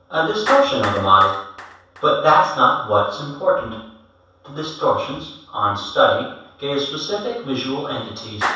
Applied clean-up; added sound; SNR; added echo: none; Clapping; 13 dB; reverberation time 0.7 s.